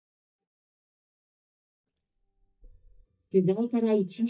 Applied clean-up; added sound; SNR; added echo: neural mask model DeepFilterNet 3.